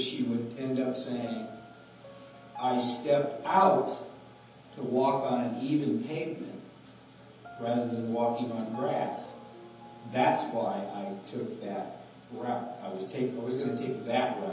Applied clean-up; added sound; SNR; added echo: none; Piano; 19 dB; reverberation time 0.9 s.